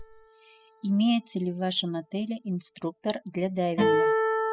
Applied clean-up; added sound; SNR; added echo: classical method spectral subtraction.